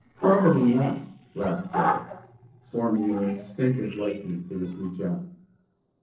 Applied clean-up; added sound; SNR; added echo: neural separator model SepFormer DNS4.